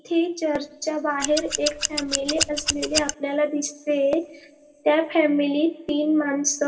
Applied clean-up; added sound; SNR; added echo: none; Scissors; 3 dB; reverberation time 2.3 s.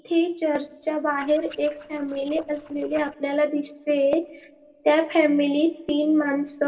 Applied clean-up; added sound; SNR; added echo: neural separator model SepFormer DNS4.